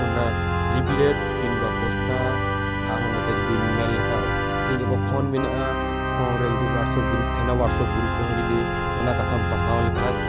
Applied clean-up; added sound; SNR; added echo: none; Organ; -4 dB; none.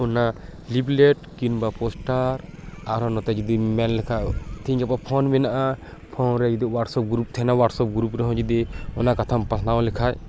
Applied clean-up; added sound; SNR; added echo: none; none; none; none.